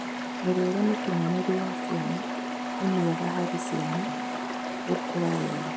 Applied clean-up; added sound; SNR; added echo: none; Stream + Wind instrument, woodwind instrument; 2 dB; none.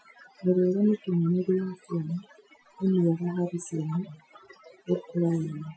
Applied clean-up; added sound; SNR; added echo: classical method Wiener filter.